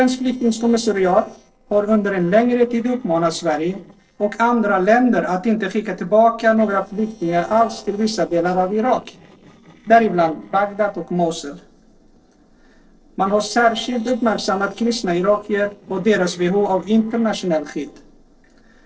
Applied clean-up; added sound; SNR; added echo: neural separator model SepFormer DNS4.